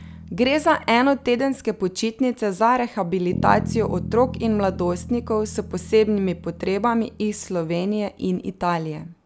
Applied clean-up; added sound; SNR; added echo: none; Bass guitar; 13 dB; none.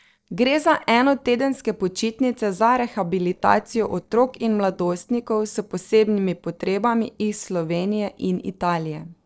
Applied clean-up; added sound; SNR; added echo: neural separator model SepFormer DNS4.